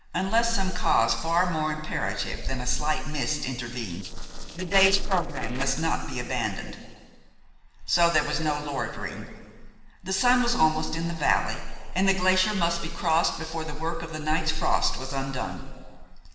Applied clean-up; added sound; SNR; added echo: neural separator model SepFormer DNS4.